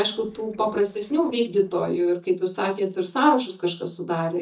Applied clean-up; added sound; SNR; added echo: neural mask model DeepFilterNet 3.